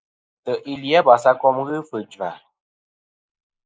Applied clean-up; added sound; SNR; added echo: neural mask model Resemble Enhance denoiser.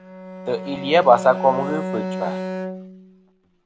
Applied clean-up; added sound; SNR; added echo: none; Bowed string instrument; 8 dB; none.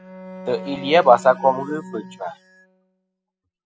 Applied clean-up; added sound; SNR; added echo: classical method spectral subtraction.